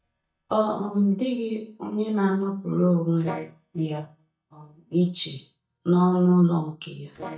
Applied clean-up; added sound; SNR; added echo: neural mask model DeepFilterNet 3.